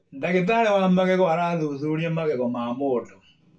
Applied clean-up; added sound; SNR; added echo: none; none; none; reverberation time 0.2 s.